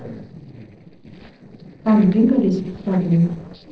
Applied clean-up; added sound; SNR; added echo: neural separator model SepFormer DNS4.